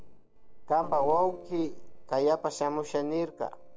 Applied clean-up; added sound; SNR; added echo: neural separator model SepFormer DNS4.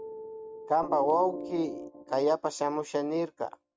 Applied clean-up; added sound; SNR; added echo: neural mask model RNNoise.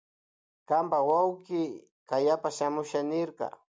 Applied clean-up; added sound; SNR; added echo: none; none; none; none.